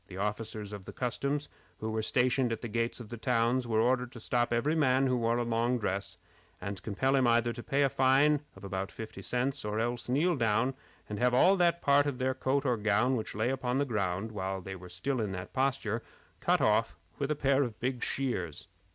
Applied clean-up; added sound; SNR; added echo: none; none; none; none.